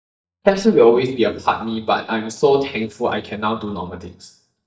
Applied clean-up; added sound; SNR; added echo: neural mask model DeepFilterNet 3.